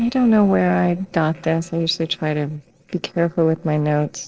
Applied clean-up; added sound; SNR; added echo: neural separator model SepFormer DNS4.